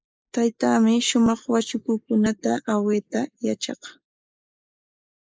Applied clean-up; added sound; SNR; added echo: neural mask model Resemble Enhance denoiser.